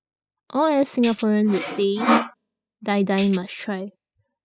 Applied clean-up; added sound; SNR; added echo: classical method spectral subtraction.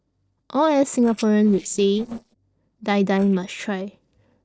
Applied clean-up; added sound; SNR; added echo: neural separator model SepFormer DNS4.